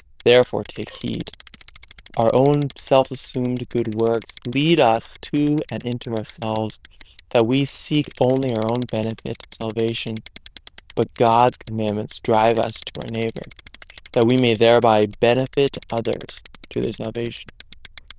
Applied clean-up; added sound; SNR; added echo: neural diffusion model UNIVERSE++.